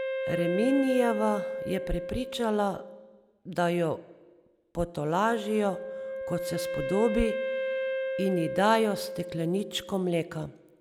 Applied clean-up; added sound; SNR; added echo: none; Wind instrument, woodwind instrument; 5 dB; none.